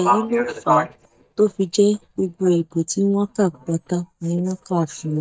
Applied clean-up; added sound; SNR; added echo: neural mask model DeepFilterNet 3.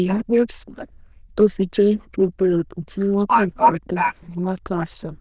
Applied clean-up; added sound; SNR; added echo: neural diffusion model UNIVERSE++.